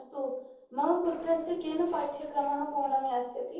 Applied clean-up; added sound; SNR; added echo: neural separator model SepFormer DNS4.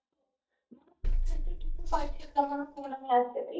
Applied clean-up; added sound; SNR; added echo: neural mask model DeepFilterNet 3.